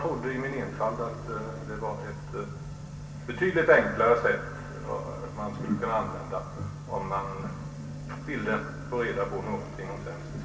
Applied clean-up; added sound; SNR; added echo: none; Animal; 15 dB; reverberation time 0.6 s.